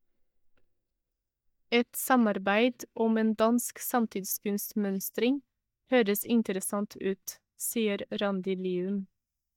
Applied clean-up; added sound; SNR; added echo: neural mask model DeepFilterNet 3.